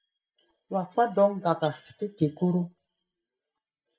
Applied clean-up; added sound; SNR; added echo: neural mask model DeepFilterNet 3.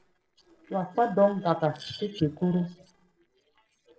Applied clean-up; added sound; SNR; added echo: neural separator model SepFormer DNS4.